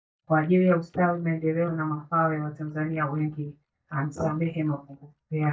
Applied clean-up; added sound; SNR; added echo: neural mask model DeepFilterNet 3.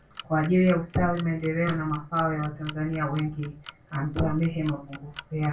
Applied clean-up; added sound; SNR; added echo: none; Clock; 14 dB; reverberation time 0.2 s.